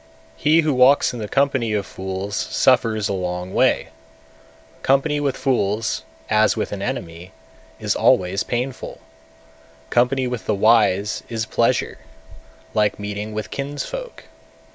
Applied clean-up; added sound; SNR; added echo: none; none; none; none.